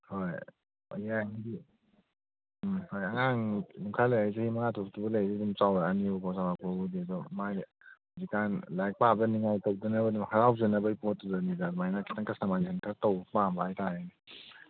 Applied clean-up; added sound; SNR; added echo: none; none; none; none.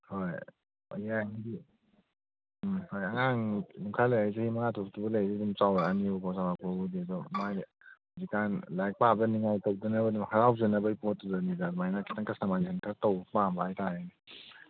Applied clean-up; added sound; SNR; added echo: none; Bowed string instrument; 9 dB; none.